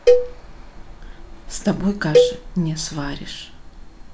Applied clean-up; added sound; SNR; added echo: none; Cowbell; -4 dB; none.